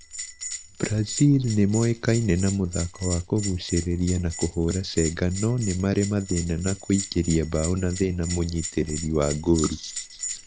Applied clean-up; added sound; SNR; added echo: none; Bell; 11 dB; none.